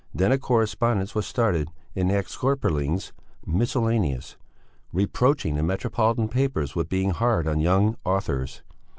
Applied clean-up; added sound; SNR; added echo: none; none; none; none.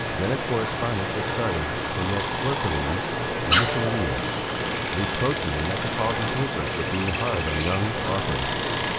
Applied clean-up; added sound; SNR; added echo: none; Stream; -4 dB; none.